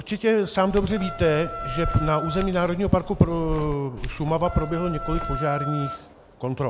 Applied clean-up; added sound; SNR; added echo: none; Keys jangling + Wind instrument, woodwind instrument; 8 dB; none.